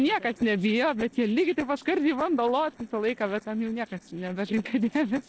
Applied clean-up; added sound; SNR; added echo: neural separator model SepFormer DNS4.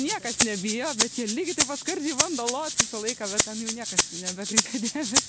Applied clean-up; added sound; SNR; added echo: none; Rattle (instrument); -4 dB; none.